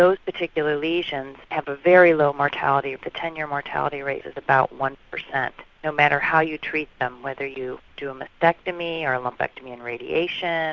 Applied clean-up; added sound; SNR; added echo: none; none; none; none.